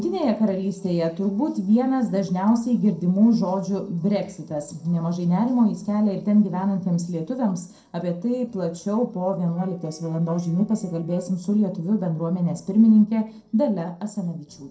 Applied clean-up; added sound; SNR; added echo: neural separator model SepFormer DNS4.